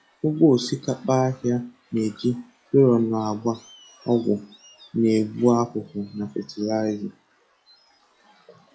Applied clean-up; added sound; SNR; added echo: classical method log-MMSE.